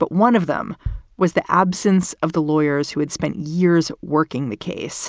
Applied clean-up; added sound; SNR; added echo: none; Bass drum; 16 dB; none.